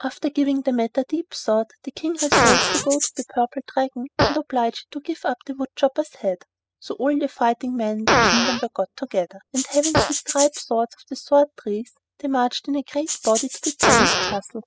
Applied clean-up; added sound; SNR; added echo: classical method spectral subtraction.